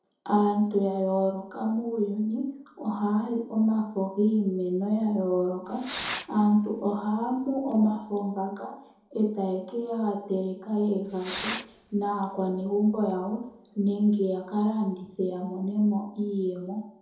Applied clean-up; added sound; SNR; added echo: none; Fireworks; 14 dB; reverberation time 2.6 s.